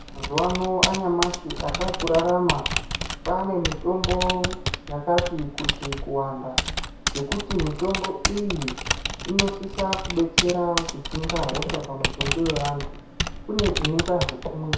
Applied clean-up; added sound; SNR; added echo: none; Typing; 2 dB; reverberation time 0.6 s.